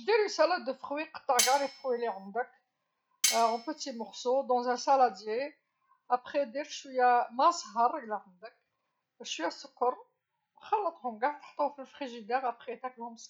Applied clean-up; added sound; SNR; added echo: none; Cutlery, silverware; 3 dB; none.